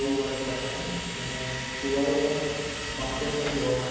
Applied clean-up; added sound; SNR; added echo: none; Drill; 5 dB; reverberation time 1.9 s.